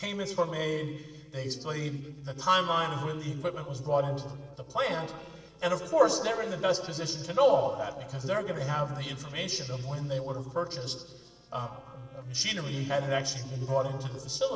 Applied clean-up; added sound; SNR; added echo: neural separator model SepFormer DNS4.